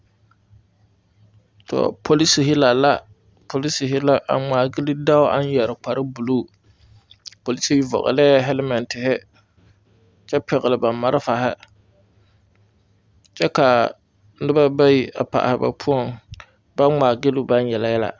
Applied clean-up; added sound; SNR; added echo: none; none; none; none.